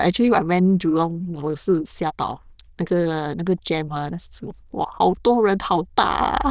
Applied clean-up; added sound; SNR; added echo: neural diffusion model UNIVERSE++.